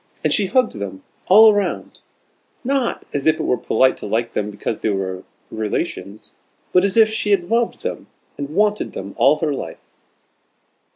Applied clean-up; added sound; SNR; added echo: none; none; none; none.